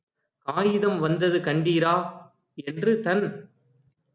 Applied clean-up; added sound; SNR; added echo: none; none; none; none.